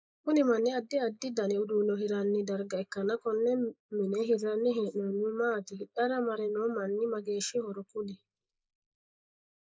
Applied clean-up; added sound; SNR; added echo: neural mask model Resemble Enhance denoiser.